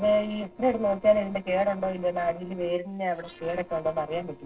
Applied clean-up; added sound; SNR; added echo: neural separator model SepFormer DNS4.